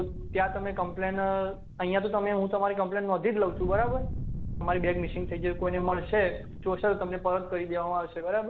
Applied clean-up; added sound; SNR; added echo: none; Fire; 8 dB; none.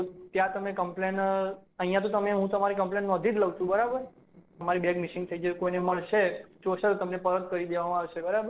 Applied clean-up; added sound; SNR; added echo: neural separator model SepFormer DNS4.